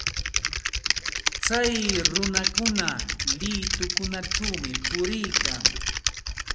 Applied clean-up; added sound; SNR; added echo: none; Typing; -4 dB; none.